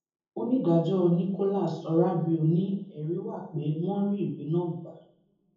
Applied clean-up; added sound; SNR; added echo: none; none; none; reverberation time 0.7 s.